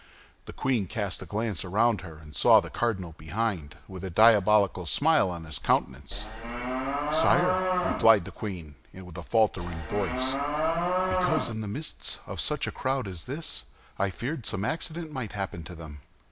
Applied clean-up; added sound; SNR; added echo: none; Livestock, farm animals, working animals; 0 dB; none.